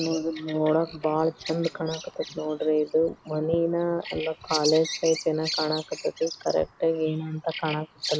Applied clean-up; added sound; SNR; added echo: none; Bird vocalization, bird call, bird song; 11 dB; none.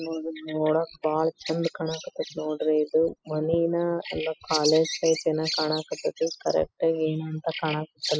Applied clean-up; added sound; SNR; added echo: classical method spectral subtraction.